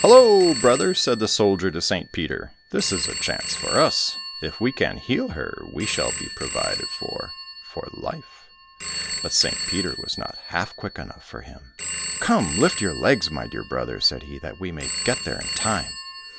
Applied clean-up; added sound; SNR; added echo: none; Telephone; 8 dB; none.